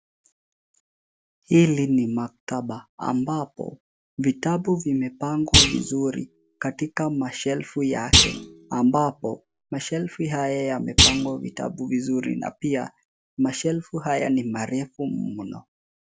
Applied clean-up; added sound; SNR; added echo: none; Thump, thud; -2 dB; none.